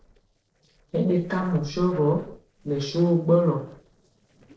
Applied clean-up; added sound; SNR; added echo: neural separator model SepFormer DNS4.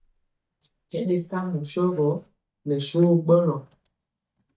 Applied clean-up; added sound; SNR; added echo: neural mask model DeepFilterNet 3.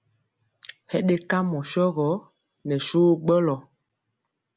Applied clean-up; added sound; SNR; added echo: none; none; none; none.